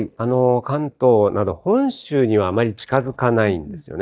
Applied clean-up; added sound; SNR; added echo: neural mask model DeepFilterNet 3.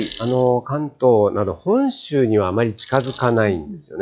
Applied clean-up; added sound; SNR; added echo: classical method log-MMSE.